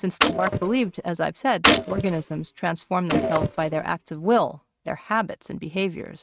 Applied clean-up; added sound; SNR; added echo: neural mask model RNNoise.